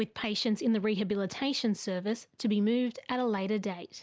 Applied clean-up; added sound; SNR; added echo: none; none; none; none.